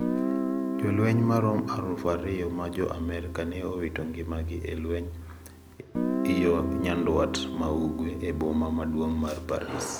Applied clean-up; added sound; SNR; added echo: none; Guitar; 4 dB; none.